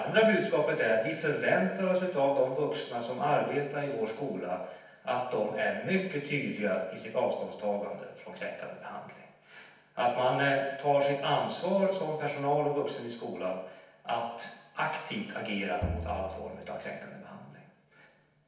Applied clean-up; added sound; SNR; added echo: none; Bowed string instrument; 9 dB; reverberation time 0.9 s.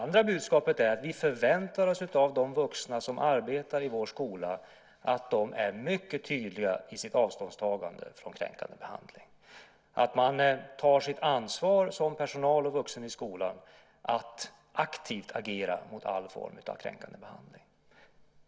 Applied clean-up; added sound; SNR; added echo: none; none; none; none.